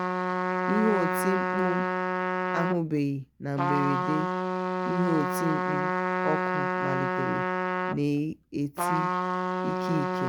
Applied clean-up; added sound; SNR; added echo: none; Trumpet; -2 dB; none.